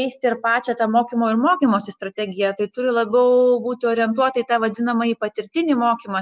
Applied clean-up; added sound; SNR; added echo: none; none; none; none.